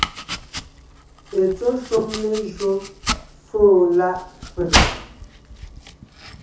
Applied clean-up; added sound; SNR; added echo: none; Domestic sounds, home sounds; 5 dB; reverberation time 0.5 s.